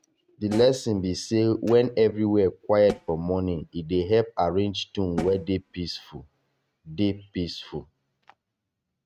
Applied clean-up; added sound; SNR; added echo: neural mask model RNNoise.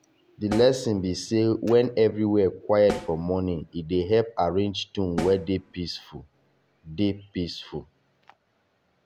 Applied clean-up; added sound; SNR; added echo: none; Snare drum; 15 dB; none.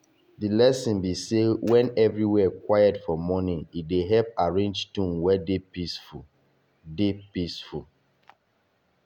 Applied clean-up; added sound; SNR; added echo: none; none; none; none.